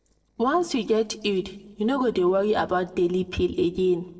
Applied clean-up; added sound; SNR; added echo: neural separator model SepFormer DNS4.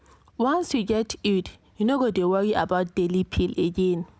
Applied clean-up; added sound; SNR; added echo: none; none; none; none.